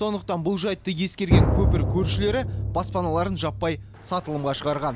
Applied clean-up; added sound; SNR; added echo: none; Drum; 0 dB; none.